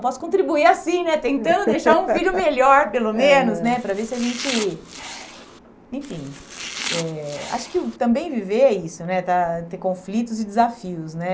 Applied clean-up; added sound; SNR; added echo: none; Domestic sounds, home sounds; 12 dB; none.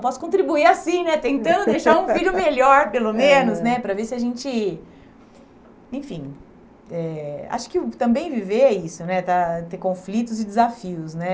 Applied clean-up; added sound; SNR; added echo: none; none; none; none.